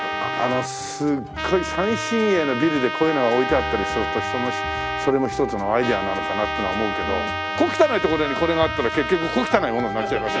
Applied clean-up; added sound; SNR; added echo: none; Trumpet + Wind instrument, woodwind instrument; 4 dB; none.